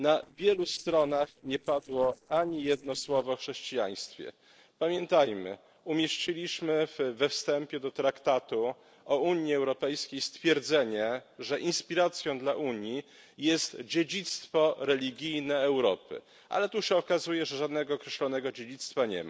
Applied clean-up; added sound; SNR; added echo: neural separator model SepFormer DNS4.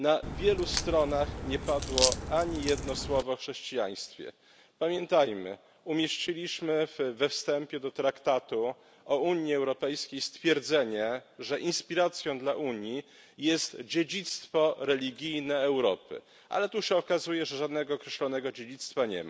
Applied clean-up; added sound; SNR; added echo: none; Crack; 4 dB; none.